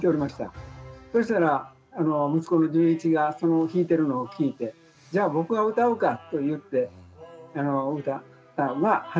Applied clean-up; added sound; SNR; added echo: none; none; none; none.